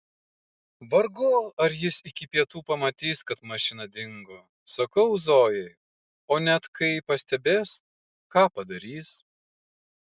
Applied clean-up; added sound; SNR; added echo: none; none; none; none.